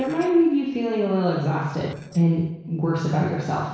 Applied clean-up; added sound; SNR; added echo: neural separator model SepFormer DNS4.